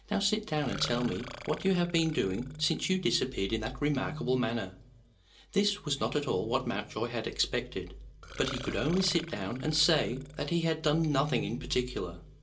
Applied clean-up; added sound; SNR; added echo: none; Burping, eructation; 15 dB; reverberation time 0.2 s.